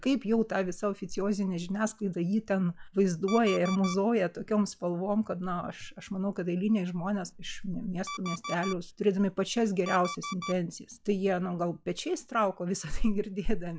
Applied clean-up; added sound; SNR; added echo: classical method log-MMSE.